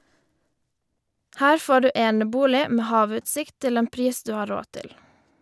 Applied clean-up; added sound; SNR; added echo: none; none; none; none.